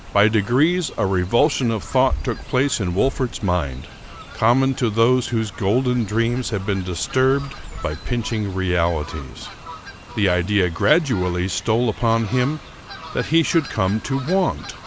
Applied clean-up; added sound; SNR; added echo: none; Fowl; 14 dB; none.